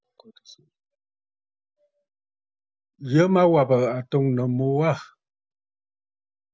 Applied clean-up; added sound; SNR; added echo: none; none; none; none.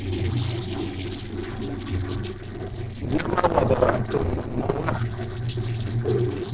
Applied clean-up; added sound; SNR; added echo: neural separator model SepFormer DNS4.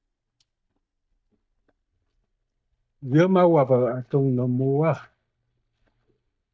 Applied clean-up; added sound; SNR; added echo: neural mask model DeepFilterNet 3.